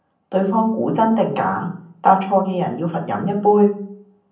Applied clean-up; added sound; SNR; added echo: none; none; none; reverberation time 0.6 s.